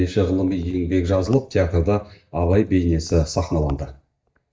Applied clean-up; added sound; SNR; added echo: neural mask model DeepFilterNet 3.